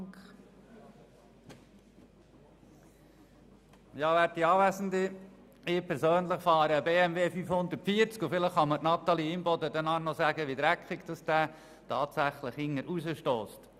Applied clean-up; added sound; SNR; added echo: none; none; none; none.